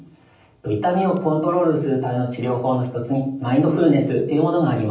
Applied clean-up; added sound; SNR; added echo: none; Bell; 19 dB; reverberation time 0.6 s.